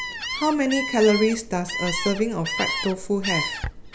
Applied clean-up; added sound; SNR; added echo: none; Gull, seagull; 6 dB; none.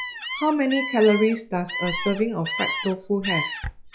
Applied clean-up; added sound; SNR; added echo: classical method log-MMSE.